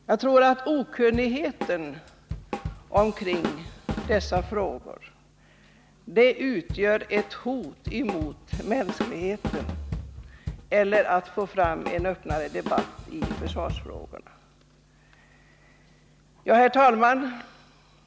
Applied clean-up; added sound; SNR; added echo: none; Drum / Drum kit; 8 dB; none.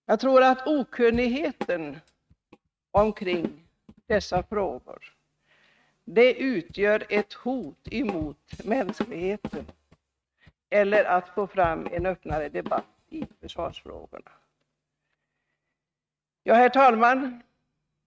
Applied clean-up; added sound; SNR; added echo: neural mask model RNNoise.